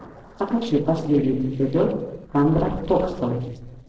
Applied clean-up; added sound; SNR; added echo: neural separator model SepFormer DNS4.